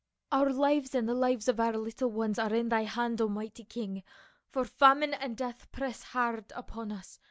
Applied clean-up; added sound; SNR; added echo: none; none; none; none.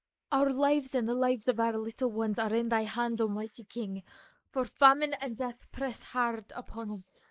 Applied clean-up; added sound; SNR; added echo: neural mask model Resemble Enhance denoiser.